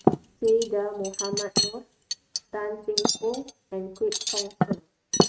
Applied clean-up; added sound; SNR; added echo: neural mask model RNNoise.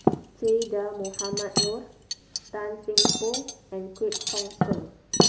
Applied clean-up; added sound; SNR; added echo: none; Cutlery, silverware; -3 dB; none.